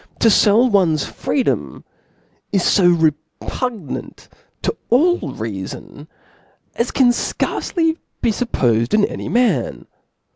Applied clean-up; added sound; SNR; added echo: none; none; none; none.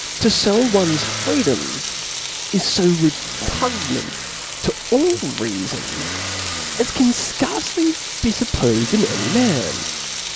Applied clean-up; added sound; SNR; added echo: none; Frying (food) + Motor vehicle (road); 6 dB; none.